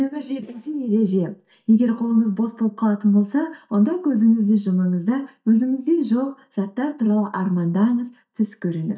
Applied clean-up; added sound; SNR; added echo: neural mask model DeepFilterNet 3.